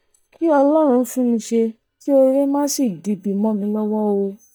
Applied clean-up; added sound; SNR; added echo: neural mask model DeepFilterNet 3.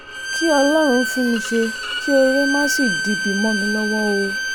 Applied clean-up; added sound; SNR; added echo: none; Bowed string instrument; 4 dB; none.